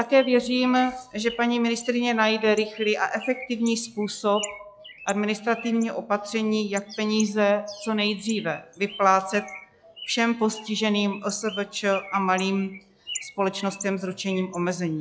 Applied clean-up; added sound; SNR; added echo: classical method log-MMSE.